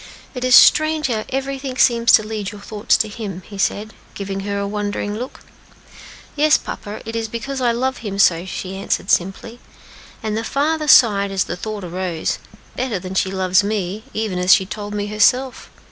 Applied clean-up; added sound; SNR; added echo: none; none; none; none.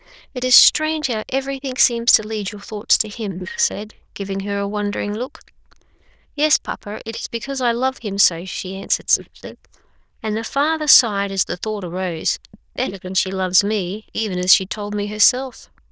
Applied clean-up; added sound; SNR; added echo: neural diffusion model UNIVERSE++.